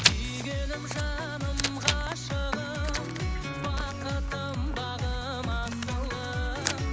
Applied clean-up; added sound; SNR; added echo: none; Writing; 5 dB; none.